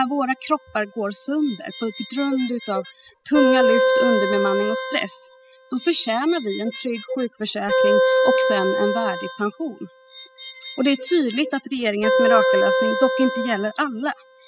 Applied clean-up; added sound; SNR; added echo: classical method spectral subtraction.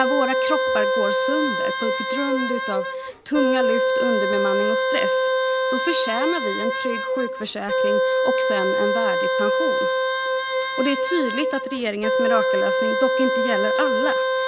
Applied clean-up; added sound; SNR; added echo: none; Wind instrument, woodwind instrument; -5 dB; none.